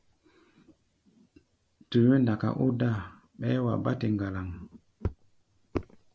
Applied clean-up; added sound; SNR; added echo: none; none; none; none.